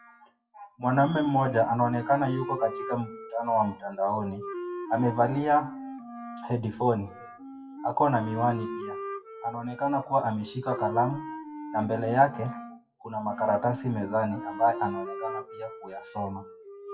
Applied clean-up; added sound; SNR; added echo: classical method WPE with log-MMSE.